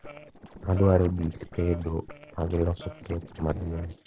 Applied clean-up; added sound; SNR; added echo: neural separator model SepFormer DNS4.